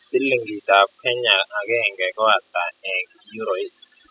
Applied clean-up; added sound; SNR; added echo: classical method spectral subtraction.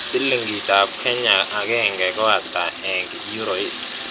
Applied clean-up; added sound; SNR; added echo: none; Water tap, faucet; 9 dB; none.